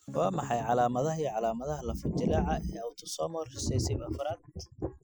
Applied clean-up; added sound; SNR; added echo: classical method Wiener filter.